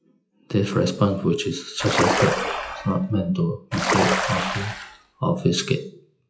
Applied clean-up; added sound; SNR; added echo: classical method WPE with log-MMSE.